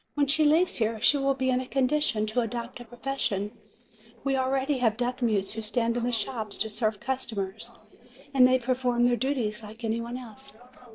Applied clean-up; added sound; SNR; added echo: neural separator model SepFormer DNS4.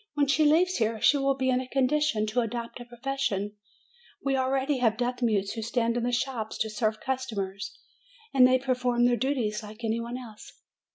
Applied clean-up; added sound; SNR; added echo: none; none; none; none.